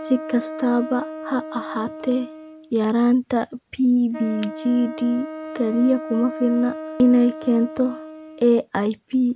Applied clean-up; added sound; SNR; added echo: none; Wind instrument, woodwind instrument; 13 dB; none.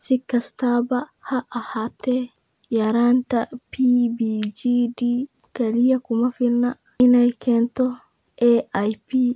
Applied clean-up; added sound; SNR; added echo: none; none; none; none.